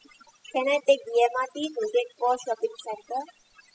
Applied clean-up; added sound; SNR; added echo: classical method spectral subtraction.